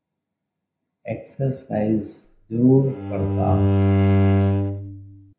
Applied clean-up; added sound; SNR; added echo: none; Bowed string instrument; -5 dB; reverberation time 0.5 s.